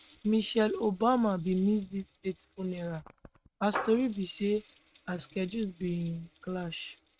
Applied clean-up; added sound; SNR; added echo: neural mask model RNNoise.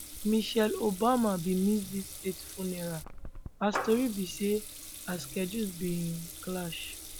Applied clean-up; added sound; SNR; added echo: none; Water tap, faucet / Liquid; 10 dB; none.